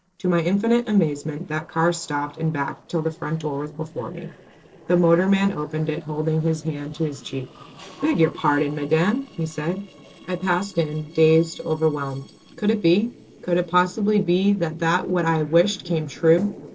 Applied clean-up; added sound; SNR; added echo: neural separator model SepFormer DNS4.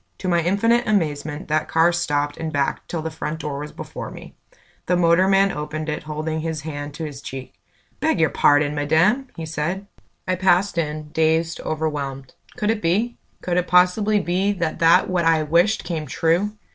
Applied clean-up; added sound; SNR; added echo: none; none; none; none.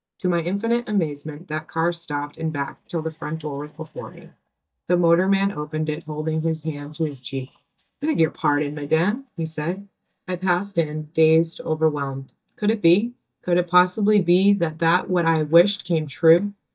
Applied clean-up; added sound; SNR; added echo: neural mask model DeepFilterNet 3.